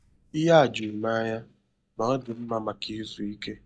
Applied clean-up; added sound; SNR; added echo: neural mask model DeepFilterNet 3.